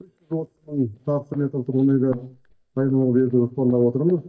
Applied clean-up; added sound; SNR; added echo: neural mask model DeepFilterNet 3.